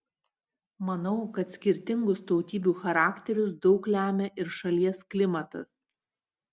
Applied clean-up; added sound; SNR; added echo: none; none; none; none.